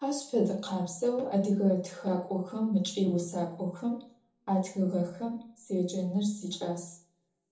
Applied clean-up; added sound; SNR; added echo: none; none; none; reverberation time 1.0 s.